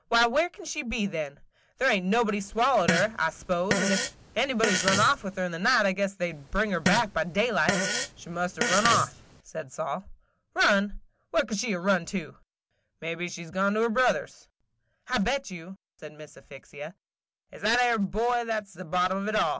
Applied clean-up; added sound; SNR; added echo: none; Fart; 3 dB; none.